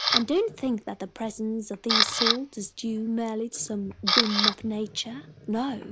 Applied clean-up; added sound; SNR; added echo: none; Camera; 0 dB; none.